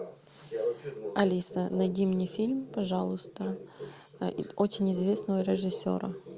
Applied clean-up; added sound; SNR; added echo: none; none; none; none.